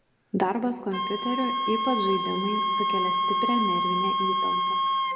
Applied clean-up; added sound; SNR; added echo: none; Wind instrument, woodwind instrument; -3 dB; reverberation time 1.8 s.